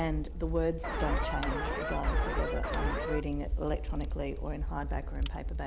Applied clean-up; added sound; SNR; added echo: none; Fire + Alarm; -4 dB; none.